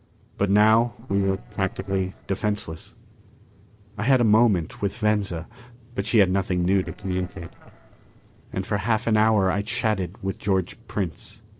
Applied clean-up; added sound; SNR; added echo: neural separator model SepFormer DNS4.